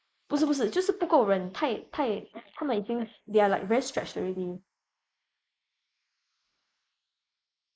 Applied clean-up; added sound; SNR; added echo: neural mask model Resemble Enhance denoiser.